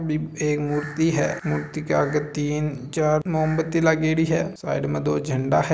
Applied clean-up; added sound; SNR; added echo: none; none; none; none.